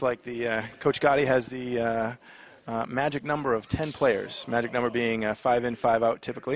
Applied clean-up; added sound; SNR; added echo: none; none; none; none.